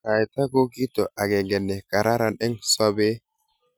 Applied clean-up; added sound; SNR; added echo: none; none; none; none.